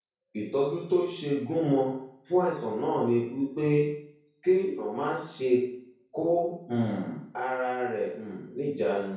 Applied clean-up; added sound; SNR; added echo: none; none; none; reverberation time 0.6 s.